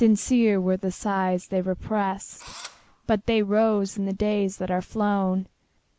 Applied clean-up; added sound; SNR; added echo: none; Engine / Drill; 19 dB; none.